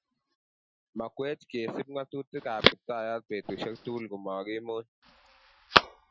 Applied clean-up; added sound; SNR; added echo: classical method Wiener filter.